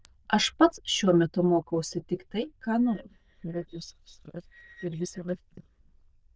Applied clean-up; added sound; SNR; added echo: neural diffusion model UNIVERSE++.